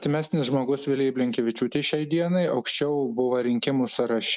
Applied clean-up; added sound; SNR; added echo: none; none; none; none.